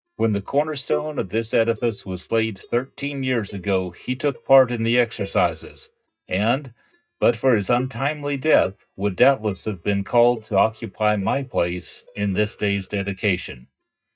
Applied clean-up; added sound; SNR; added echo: neural mask model DeepFilterNet 3.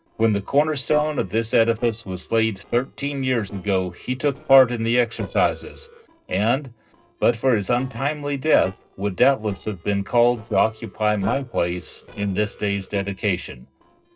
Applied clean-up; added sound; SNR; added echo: neural separator model SepFormer DNS4.